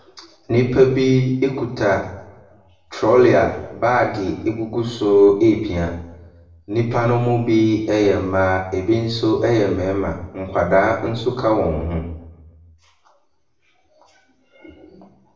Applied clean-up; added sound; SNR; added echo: none; none; none; reverberation time 0.7 s.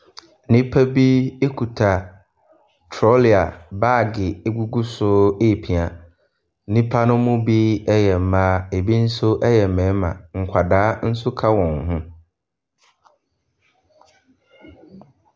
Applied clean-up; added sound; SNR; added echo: none; none; none; none.